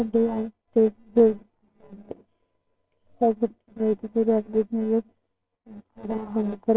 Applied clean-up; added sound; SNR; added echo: neural separator model SepFormer WHAMR!.